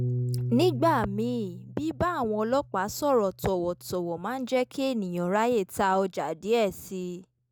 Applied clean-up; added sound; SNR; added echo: none; Piano; 10 dB; none.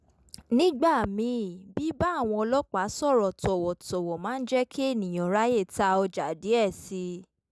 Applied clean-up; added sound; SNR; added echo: none; none; none; none.